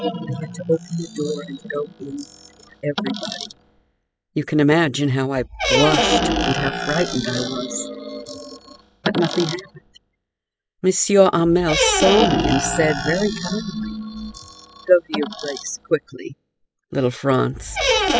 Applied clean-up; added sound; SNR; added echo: classical method spectral subtraction.